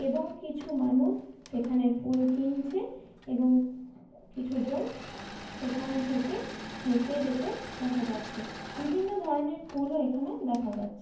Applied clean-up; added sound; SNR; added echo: none; Engine / Mechanisms; 14 dB; reverberation time 0.9 s.